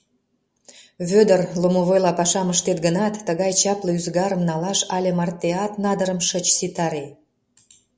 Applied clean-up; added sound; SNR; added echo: none; none; none; none.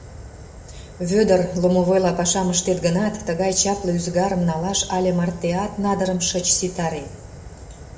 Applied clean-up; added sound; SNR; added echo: none; Fire; 17 dB; reverberation time 1.1 s.